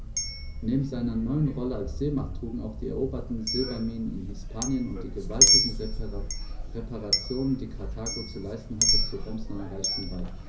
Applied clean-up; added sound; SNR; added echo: none; Chink, clink; -3 dB; reverberation time 0.5 s.